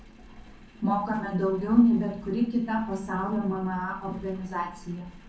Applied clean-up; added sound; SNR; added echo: none; Engine; 20 dB; reverberation time 0.6 s.